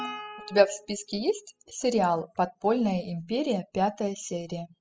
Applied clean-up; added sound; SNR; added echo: classical method spectral subtraction.